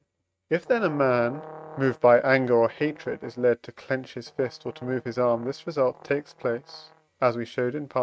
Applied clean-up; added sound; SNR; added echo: neural mask model RNNoise.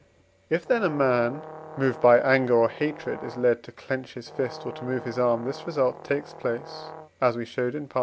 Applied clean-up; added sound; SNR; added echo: none; Brass instrument; 16 dB; none.